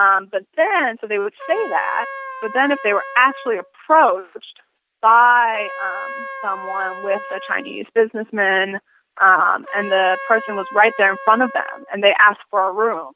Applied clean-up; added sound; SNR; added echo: none; Trumpet; 16 dB; none.